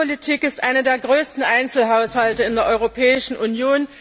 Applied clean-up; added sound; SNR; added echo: none; none; none; none.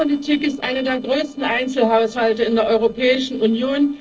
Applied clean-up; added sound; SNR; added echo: neural separator model SepFormer DNS4.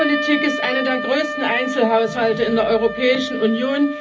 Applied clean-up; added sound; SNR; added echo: none; Wind instrument, woodwind instrument; 7 dB; reverberation time 0.4 s.